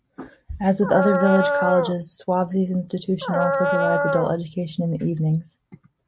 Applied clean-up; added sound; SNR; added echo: none; Dog; -1 dB; none.